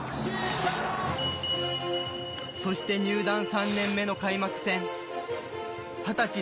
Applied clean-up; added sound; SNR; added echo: none; Fireworks; 11 dB; none.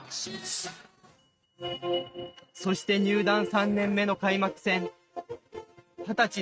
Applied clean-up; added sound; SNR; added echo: neural mask model RNNoise.